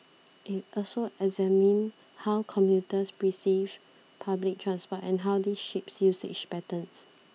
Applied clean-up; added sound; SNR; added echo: none; none; none; none.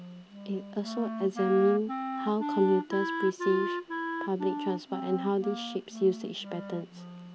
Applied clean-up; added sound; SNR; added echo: none; Wind instrument, woodwind instrument; 6 dB; none.